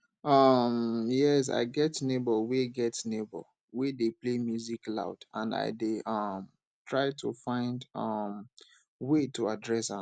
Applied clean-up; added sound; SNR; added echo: none; none; none; none.